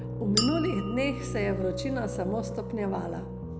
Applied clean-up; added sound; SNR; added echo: none; Piano + Chink, clink; 3 dB; none.